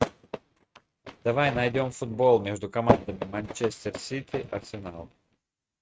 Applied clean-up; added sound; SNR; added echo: neural mask model RNNoise.